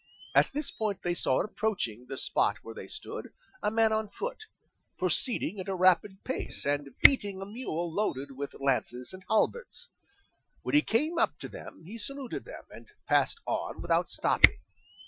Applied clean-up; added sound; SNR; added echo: classical method Wiener filter.